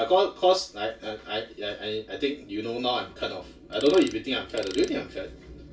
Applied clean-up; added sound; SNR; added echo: none; Tools; 17 dB; reverberation time 0.2 s.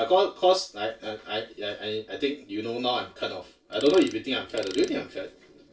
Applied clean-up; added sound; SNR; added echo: neural separator model SepFormer DNS4.